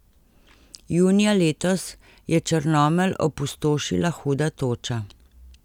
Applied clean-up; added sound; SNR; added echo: none; none; none; none.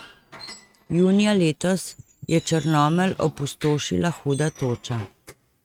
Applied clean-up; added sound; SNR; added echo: neural mask model RNNoise.